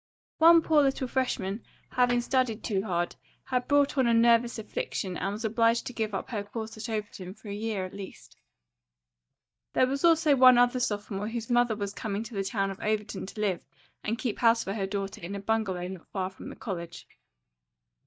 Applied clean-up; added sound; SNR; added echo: neural mask model DeepFilterNet 3.